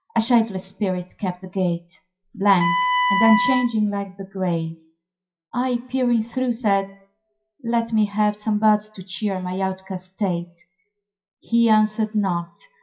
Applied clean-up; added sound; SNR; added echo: classical method WPE with log-MMSE.